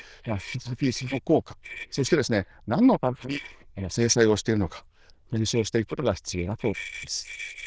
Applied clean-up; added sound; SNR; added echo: neural diffusion model UNIVERSE++.